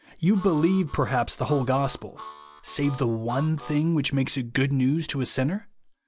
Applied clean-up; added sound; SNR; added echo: none; Harmonica; 18 dB; none.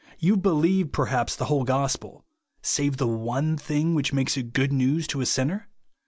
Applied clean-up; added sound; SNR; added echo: none; none; none; none.